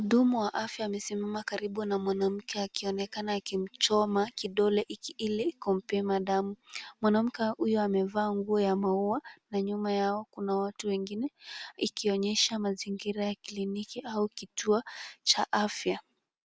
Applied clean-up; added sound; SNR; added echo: none; none; none; none.